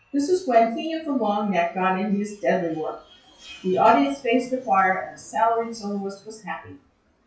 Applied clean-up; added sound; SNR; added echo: classical method WPE with log-MMSE.